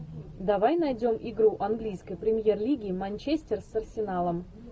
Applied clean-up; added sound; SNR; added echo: none; none; none; none.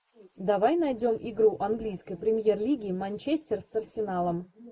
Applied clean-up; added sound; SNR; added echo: neural mask model Resemble Enhance denoiser.